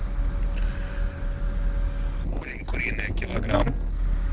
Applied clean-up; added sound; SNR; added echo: neural separator model SepFormer DNS4.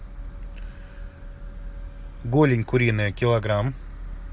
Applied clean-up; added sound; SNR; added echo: none; none; none; none.